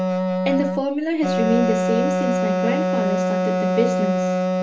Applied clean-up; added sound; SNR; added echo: none; Wind instrument, woodwind instrument; -3 dB; reverberation time 0.3 s.